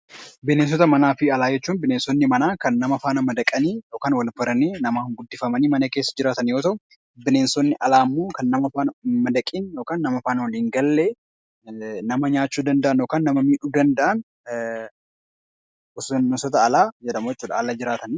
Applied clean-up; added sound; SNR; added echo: none; none; none; none.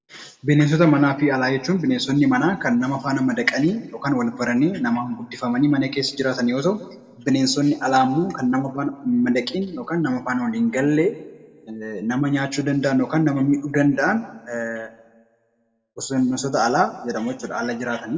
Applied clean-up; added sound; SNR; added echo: none; none; none; reverberation time 1.0 s.